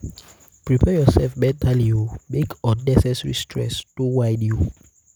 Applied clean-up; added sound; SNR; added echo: none; none; none; none.